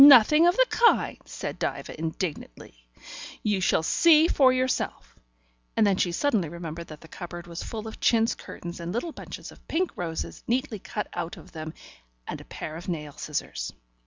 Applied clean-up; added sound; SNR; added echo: none; none; none; none.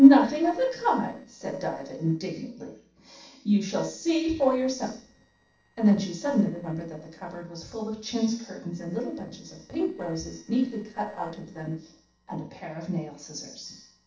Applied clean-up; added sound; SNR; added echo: neural separator model SepFormer DNS4.